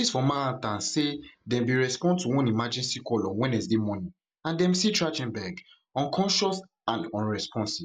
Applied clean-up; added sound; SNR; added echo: none; none; none; none.